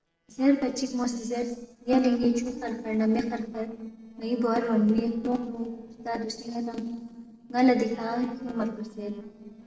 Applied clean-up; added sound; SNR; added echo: neural separator model SepFormer DNS4.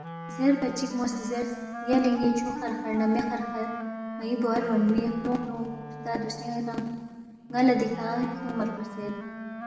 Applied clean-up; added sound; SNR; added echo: none; Wind instrument, woodwind instrument; 10 dB; reverberation time 1.9 s.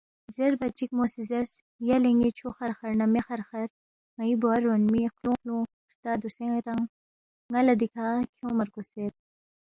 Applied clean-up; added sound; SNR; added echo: none; none; none; none.